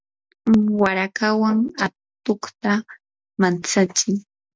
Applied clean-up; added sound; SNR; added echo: none; none; none; none.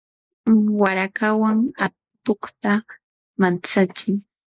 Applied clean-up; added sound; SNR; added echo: neural mask model Resemble Enhance denoiser.